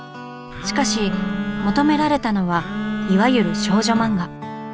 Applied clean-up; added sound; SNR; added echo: none; Telephone; 5 dB; none.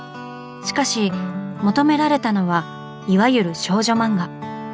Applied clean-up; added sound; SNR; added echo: none; none; none; none.